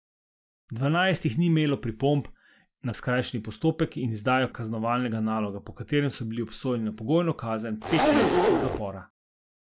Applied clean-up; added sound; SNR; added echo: none; Zipper (clothing); -4 dB; none.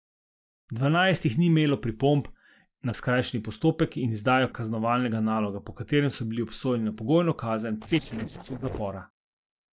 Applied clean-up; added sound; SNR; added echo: neural separator model SepFormer DNS4.